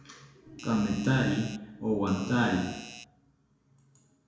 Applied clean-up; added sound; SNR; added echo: none; Doorbell; 16 dB; reverberation time 0.6 s.